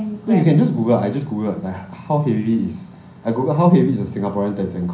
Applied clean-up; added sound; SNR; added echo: none; none; none; reverberation time 0.6 s.